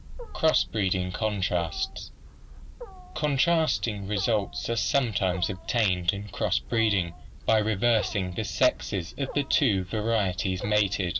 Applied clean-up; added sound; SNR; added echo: none; Wild animals; 14 dB; none.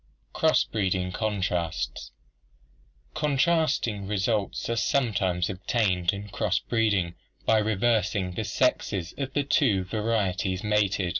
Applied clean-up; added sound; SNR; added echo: none; none; none; none.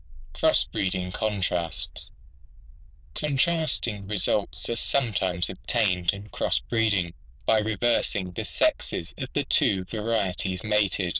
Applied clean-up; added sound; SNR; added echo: neural diffusion model UNIVERSE++.